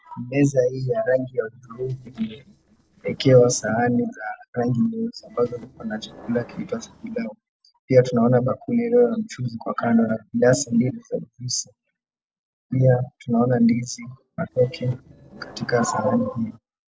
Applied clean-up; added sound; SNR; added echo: neural separator model SepFormer DNS4.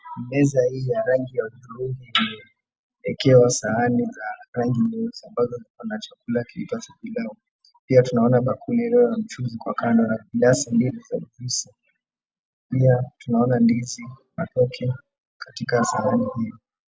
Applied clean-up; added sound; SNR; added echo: none; none; none; none.